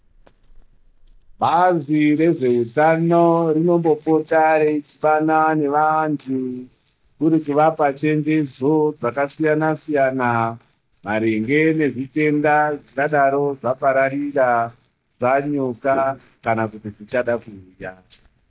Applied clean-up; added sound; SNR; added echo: neural mask model DeepFilterNet 3.